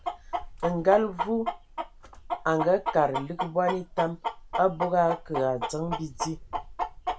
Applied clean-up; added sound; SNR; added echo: none; Chicken, rooster; 6 dB; none.